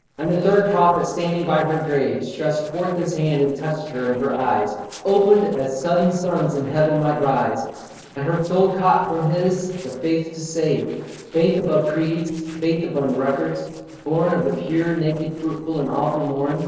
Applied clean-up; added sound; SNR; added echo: neural separator model SepFormer DNS4.